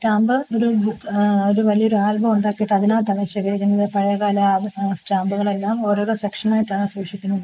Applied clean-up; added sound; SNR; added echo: neural mask model Resemble Enhance denoiser.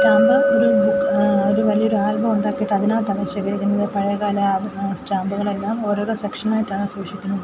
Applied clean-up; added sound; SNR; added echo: none; Chink, clink; 3 dB; none.